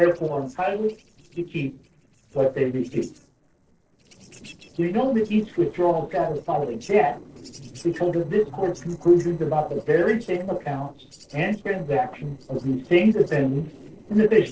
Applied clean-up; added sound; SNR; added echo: neural separator model SepFormer DNS4.